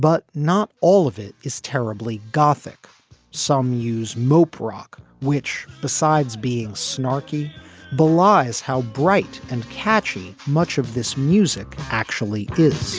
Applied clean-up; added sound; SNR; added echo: none; none; none; none.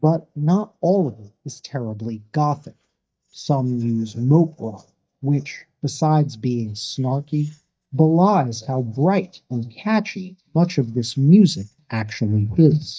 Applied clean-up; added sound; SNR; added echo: neural mask model DeepFilterNet 3.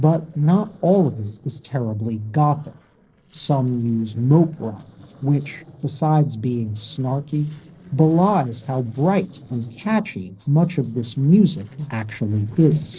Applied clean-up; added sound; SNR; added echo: neural separator model SepFormer DNS4.